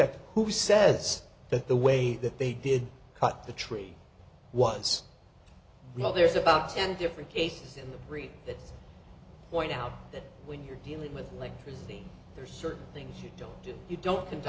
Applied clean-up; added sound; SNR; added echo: none; none; none; none.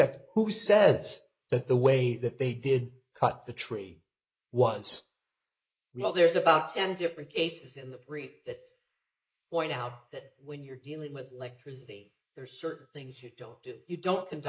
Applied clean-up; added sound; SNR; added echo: neural mask model Resemble Enhance denoiser.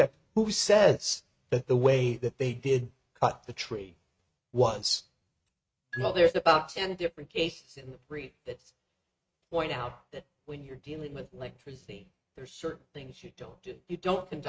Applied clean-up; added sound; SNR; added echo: neural mask model RNNoise.